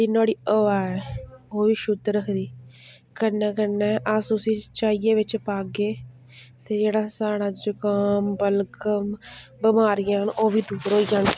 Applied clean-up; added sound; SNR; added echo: none; none; none; none.